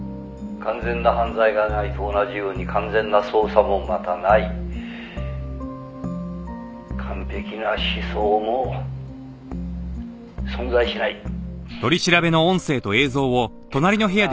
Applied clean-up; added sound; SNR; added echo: none; none; none; none.